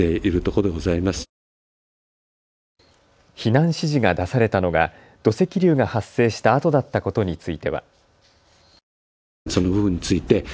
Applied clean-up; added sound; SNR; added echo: none; none; none; none.